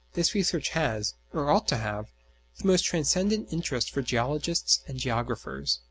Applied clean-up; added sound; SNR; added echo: none; none; none; none.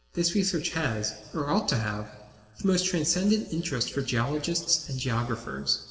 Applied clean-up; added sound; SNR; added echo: none; none; none; reverberation time 1.7 s.